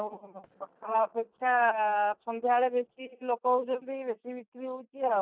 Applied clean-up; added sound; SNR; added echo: neural mask model DeepFilterNet 3.